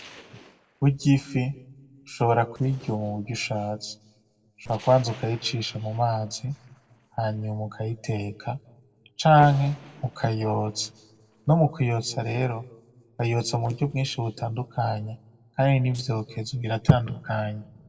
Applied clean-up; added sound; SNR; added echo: neural separator model SepFormer DNS4.